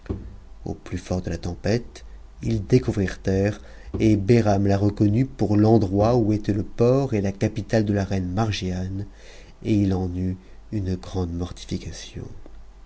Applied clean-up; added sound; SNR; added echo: none; Bowed string instrument; 15 dB; none.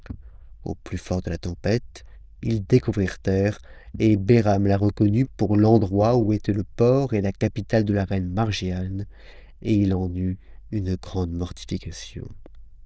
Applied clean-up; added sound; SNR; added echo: neural diffusion model UNIVERSE++.